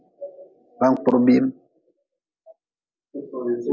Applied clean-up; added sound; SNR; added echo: none; none; none; none.